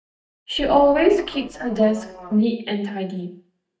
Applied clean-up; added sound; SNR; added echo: neural mask model DeepFilterNet 3.